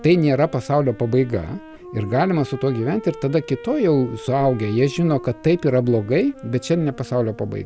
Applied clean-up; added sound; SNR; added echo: none; Wind instrument, woodwind instrument; 18 dB; none.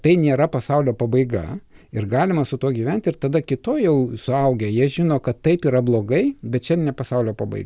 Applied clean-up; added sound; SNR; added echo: none; none; none; none.